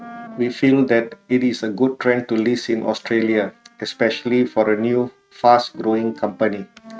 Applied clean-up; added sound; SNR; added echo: neural mask model RNNoise.